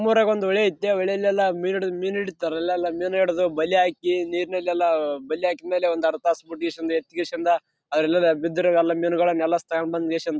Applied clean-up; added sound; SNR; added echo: none; none; none; none.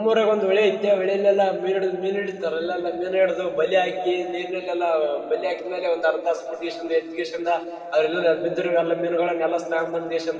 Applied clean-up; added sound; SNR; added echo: none; none; none; reverberation time 2.7 s.